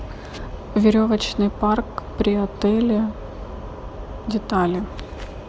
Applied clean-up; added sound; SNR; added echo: none; none; none; none.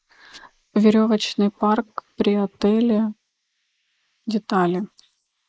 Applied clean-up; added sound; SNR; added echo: neural mask model Resemble Enhance denoiser.